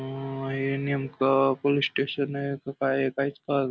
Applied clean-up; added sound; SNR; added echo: none; none; none; none.